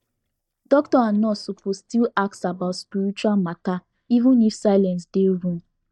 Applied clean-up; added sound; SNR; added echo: neural mask model DeepFilterNet 3.